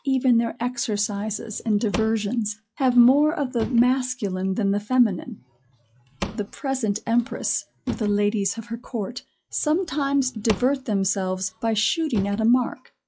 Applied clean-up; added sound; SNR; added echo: classical method log-MMSE.